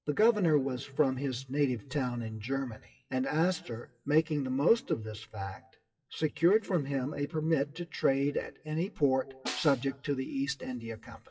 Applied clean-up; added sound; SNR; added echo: classical method WPE with log-MMSE.